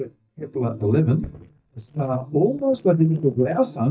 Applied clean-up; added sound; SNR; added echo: neural mask model DeepFilterNet 3.